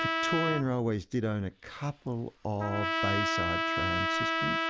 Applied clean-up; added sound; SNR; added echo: none; Trumpet; -1 dB; none.